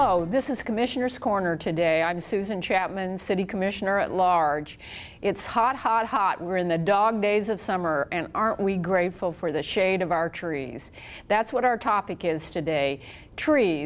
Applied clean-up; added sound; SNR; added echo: none; none; none; none.